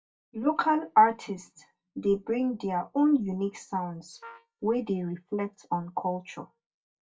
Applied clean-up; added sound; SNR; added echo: neural mask model DeepFilterNet 3.